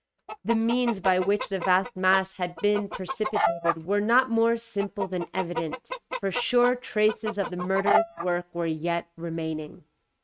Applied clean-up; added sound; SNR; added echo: neural mask model RNNoise.